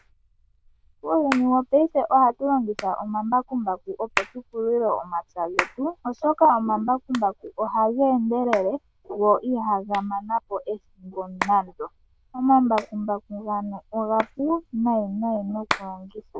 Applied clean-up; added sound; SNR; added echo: neural diffusion model UNIVERSE++.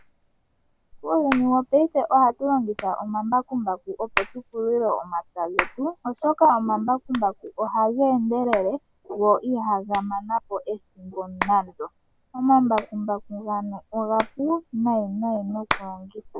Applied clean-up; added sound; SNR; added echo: none; Hands; 13 dB; none.